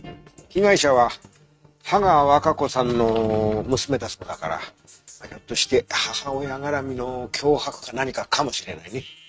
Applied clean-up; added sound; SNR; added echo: neural mask model RNNoise.